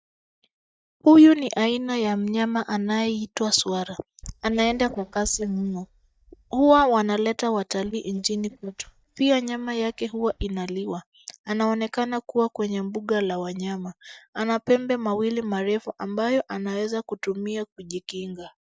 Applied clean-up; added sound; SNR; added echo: neural mask model DeepFilterNet 3.